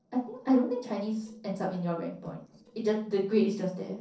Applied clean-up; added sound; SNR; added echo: neural separator model SepFormer DNS4.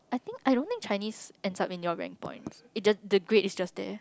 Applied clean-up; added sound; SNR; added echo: none; none; none; none.